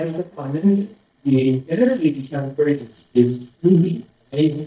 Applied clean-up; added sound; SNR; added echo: neural mask model DeepFilterNet 3.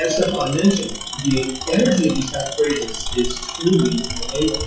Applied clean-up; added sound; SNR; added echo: classical method WPE with log-MMSE.